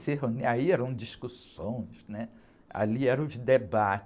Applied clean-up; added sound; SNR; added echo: none; Glass; 16 dB; none.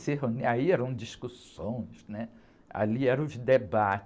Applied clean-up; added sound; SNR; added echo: none; none; none; none.